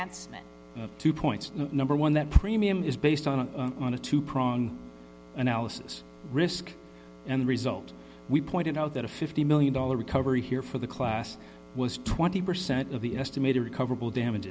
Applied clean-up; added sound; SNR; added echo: none; none; none; none.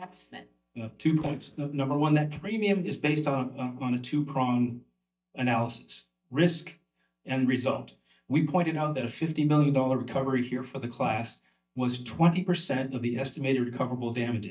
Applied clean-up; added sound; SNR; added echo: neural mask model DeepFilterNet 3.